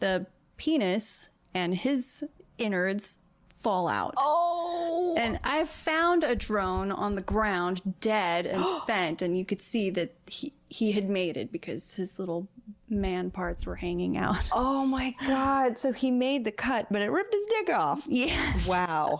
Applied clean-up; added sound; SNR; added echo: none; none; none; none.